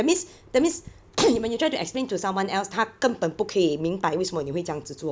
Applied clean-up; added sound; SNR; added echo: none; none; none; none.